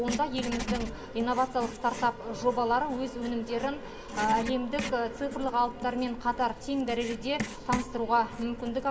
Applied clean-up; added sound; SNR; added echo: none; Writing; 10 dB; reverberation time 0.3 s.